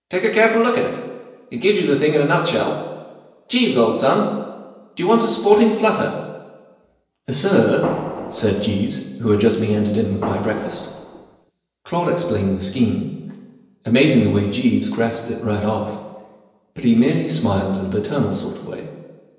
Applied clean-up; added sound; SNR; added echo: none; Fireworks; 10 dB; reverberation time 1.0 s.